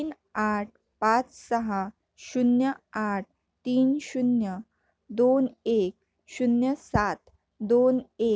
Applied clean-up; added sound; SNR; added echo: none; none; none; none.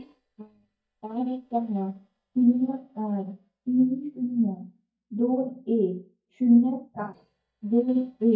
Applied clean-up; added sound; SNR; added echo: neural mask model DeepFilterNet 3.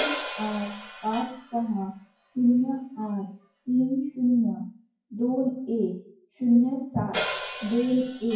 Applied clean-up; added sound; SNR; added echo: classical method WPE with log-MMSE.